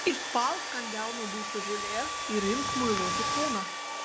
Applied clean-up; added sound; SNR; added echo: none; Domestic sounds, home sounds; 0 dB; none.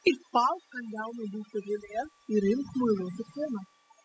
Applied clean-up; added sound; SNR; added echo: classical method spectral subtraction.